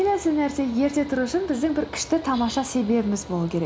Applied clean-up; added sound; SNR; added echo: none; Mechanical fan; 17 dB; none.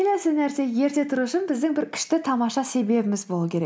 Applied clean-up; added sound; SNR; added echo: none; none; none; none.